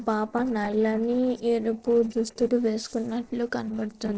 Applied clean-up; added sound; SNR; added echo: neural separator model SepFormer DNS4.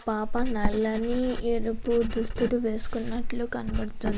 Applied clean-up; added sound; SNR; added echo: neural mask model Resemble Enhance denoiser.